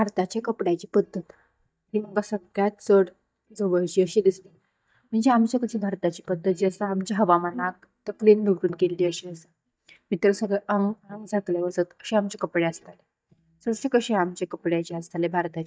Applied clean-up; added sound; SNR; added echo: neural mask model DeepFilterNet 3.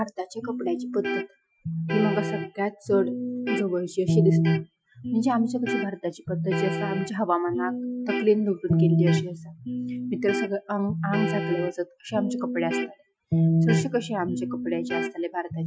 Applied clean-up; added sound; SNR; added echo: classical method Wiener filter.